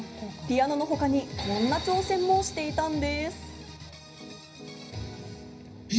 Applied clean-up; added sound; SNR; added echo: none; Piano; 18 dB; reverberation time 0.5 s.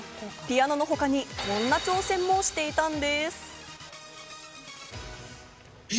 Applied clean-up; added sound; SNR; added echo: none; none; none; none.